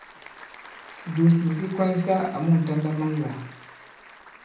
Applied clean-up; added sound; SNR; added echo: none; Applause / Crowd; 19 dB; reverberation time 0.6 s.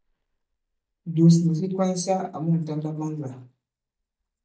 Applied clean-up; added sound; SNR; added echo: neural mask model DeepFilterNet 3.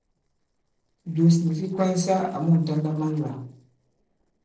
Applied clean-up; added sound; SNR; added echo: neural separator model SepFormer DNS4.